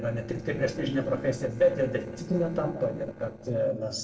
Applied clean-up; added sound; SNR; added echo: neural separator model SepFormer DNS4.